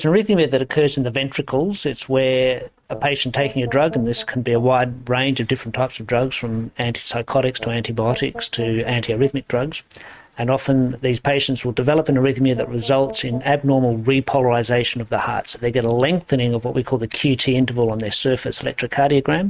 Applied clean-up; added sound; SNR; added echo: neural mask model RNNoise.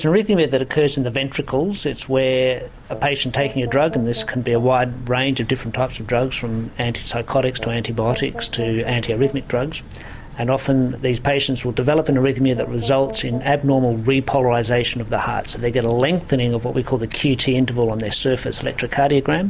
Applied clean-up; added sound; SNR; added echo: none; Brass instrument; 16 dB; none.